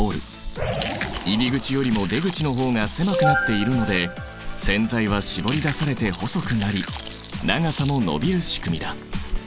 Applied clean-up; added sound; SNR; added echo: none; Chewing, mastication; 10 dB; none.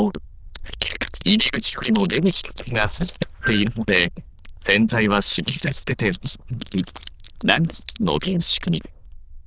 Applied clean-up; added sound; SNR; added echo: neural diffusion model UNIVERSE++.